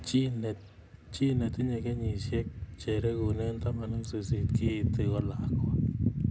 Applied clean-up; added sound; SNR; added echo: none; none; none; none.